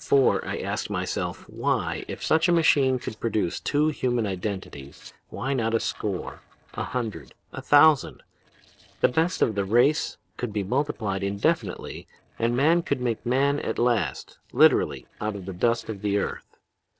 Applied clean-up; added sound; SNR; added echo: neural separator model SepFormer DNS4.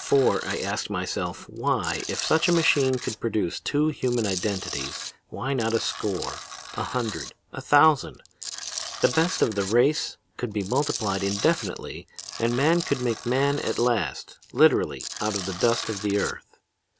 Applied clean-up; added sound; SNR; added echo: none; Tools; 11 dB; none.